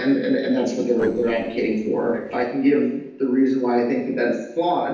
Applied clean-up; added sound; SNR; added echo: neural separator model SepFormer DNS4.